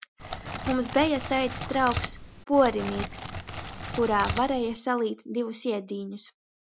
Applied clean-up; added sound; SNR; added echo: none; Crackle; 6 dB; none.